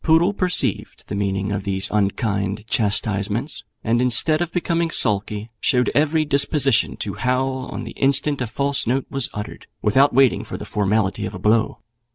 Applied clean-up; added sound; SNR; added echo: none; none; none; none.